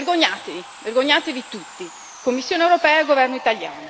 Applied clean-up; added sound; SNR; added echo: none; Sawing; 18 dB; none.